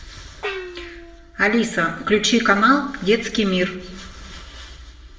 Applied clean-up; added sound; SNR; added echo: neural separator model SepFormer DNS4.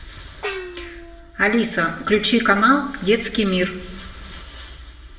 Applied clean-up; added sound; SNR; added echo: none; Gong; 16 dB; reverberation time 0.8 s.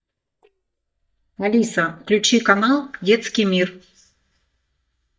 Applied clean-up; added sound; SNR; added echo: neural mask model DeepFilterNet 3.